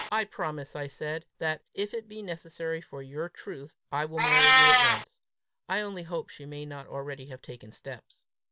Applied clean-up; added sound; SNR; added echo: none; Meow; -5 dB; none.